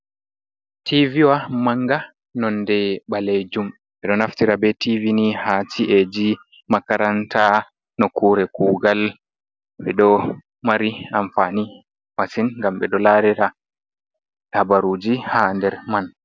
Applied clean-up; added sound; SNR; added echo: none; none; none; none.